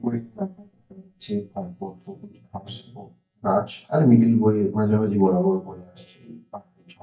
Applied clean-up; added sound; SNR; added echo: neural mask model DeepFilterNet 3.